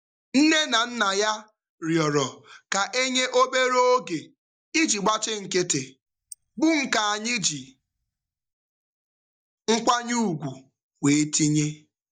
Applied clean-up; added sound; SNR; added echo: neural mask model DeepFilterNet 3.